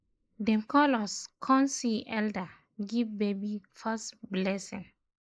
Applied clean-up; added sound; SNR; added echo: neural mask model Resemble Enhance denoiser.